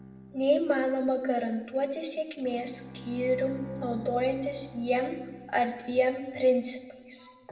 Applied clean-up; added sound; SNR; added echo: none; Bowed string instrument; 17 dB; reverberation time 1.9 s.